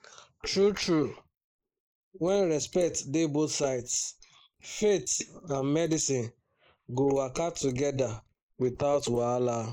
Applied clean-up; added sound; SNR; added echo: neural mask model Resemble Enhance denoiser.